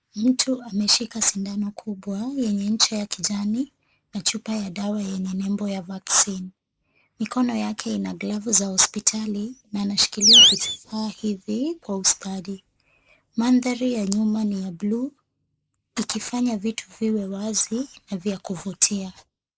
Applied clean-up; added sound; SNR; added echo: neural mask model Resemble Enhance denoiser.